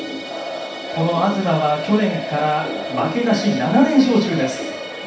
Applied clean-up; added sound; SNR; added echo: none; Musical instrument; 16 dB; reverberation time 0.7 s.